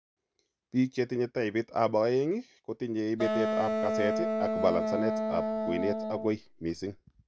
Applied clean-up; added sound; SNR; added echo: none; Wind instrument, woodwind instrument; 0 dB; none.